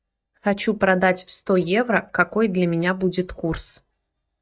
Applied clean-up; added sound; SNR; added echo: neural mask model DeepFilterNet 3.